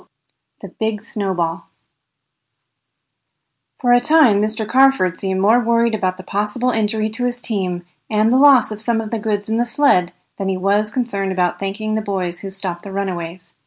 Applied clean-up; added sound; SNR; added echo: none; none; none; none.